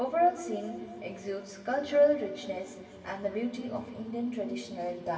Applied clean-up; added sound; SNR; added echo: none; none; none; reverberation time 2.5 s.